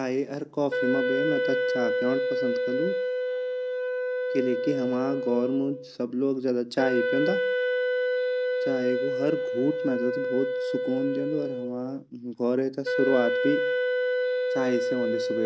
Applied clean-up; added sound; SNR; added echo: none; Wind instrument, woodwind instrument; -1 dB; none.